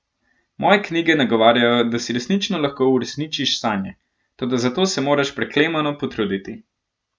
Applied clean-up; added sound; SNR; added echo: none; none; none; none.